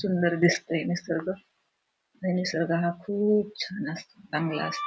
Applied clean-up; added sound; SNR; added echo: none; none; none; none.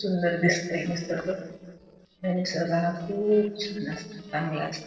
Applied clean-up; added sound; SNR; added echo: neural separator model SepFormer DNS4.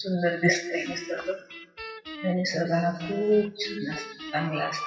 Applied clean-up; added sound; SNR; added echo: classical method WPE with log-MMSE.